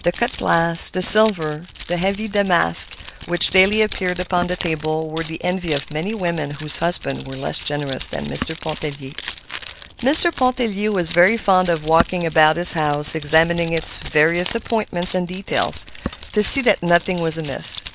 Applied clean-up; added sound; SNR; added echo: none; Keys jangling; 16 dB; none.